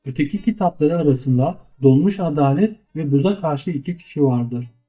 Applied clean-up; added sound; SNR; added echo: neural mask model DeepFilterNet 3.